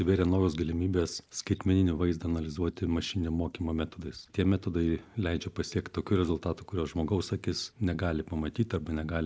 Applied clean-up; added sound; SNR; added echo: neural mask model Resemble Enhance denoiser.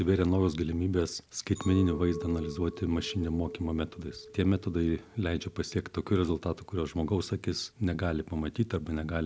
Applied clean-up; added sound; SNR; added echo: none; Chink, clink; 17 dB; none.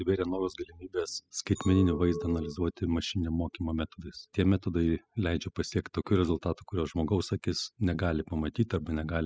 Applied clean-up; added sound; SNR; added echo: classical method spectral subtraction.